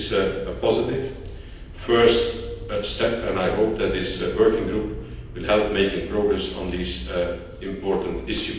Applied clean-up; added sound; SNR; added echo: none; Motor vehicle (road); 12 dB; reverberation time 0.9 s.